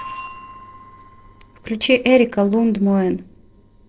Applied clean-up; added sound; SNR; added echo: neural separator model SepFormer DNS4.